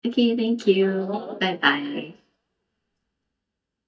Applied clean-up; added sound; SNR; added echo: neural mask model DeepFilterNet 3.